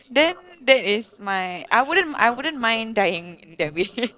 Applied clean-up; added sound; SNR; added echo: neural separator model SepFormer DNS4.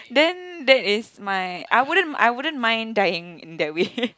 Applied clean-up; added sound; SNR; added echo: none; none; none; none.